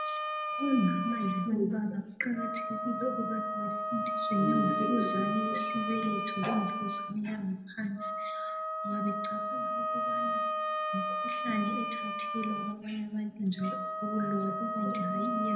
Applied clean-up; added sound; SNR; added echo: none; Wind instrument, woodwind instrument; 1 dB; reverberation time 0.8 s.